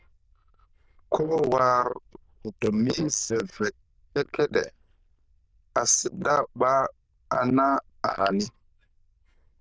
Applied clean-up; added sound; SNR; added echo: neural diffusion model UNIVERSE++.